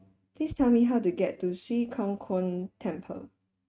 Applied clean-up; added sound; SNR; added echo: neural mask model RNNoise.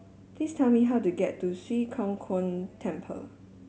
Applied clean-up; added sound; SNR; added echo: none; none; none; none.